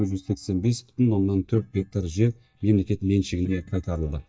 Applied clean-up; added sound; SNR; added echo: neural mask model DeepFilterNet 3.